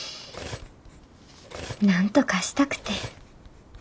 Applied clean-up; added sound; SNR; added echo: none; Cutlery, silverware; 14 dB; none.